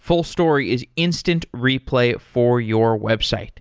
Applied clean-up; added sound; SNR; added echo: none; none; none; none.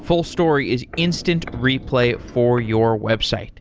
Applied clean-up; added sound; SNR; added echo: none; Walk, footsteps; 17 dB; none.